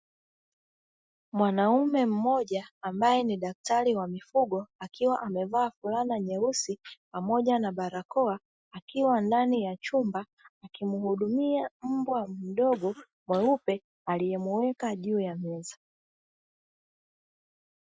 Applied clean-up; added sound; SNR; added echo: classical method Wiener filter.